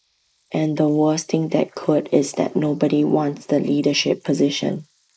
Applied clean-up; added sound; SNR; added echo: neural mask model Resemble Enhance denoiser.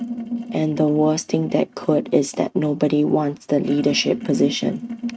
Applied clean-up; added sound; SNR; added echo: neural mask model RNNoise.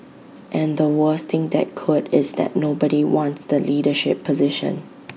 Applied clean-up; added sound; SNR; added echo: none; none; none; none.